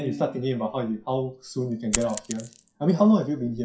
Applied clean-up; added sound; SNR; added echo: classical method WPE with log-MMSE.